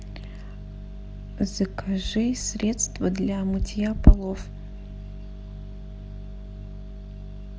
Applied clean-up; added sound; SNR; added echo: none; none; none; none.